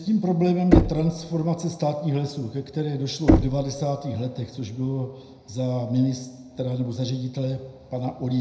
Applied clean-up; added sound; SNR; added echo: none; Knock; 1 dB; reverberation time 0.7 s.